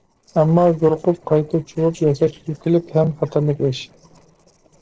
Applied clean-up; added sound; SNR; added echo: neural separator model SepFormer DNS4.